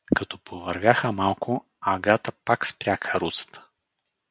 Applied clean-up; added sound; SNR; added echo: none; none; none; none.